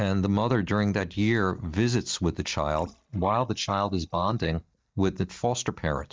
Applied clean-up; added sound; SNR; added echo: neural mask model DeepFilterNet 3.